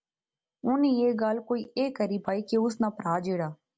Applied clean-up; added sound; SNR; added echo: none; none; none; none.